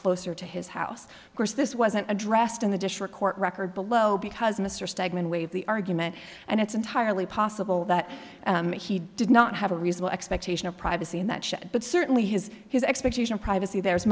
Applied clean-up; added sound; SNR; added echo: none; none; none; none.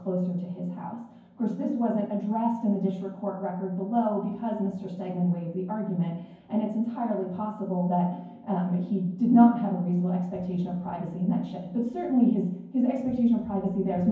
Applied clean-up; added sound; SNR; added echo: none; none; none; reverberation time 0.9 s.